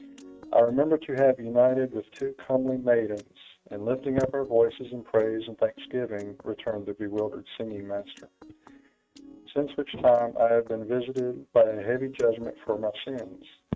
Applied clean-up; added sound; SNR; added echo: neural mask model RNNoise.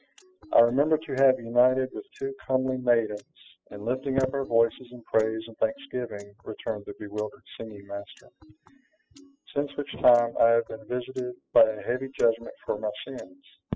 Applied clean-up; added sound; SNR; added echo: classical method spectral subtraction.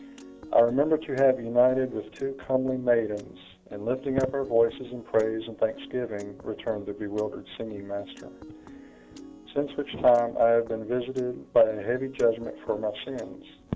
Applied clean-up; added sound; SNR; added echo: none; Piano; 20 dB; none.